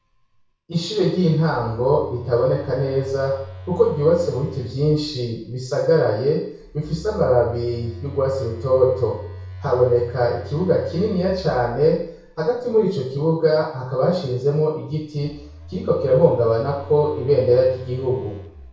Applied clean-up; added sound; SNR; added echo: none; Telephone; 17 dB; reverberation time 0.6 s.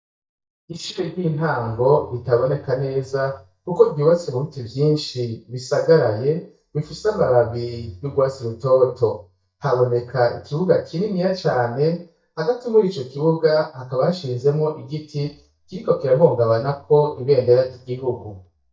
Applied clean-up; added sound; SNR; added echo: neural mask model DeepFilterNet 3.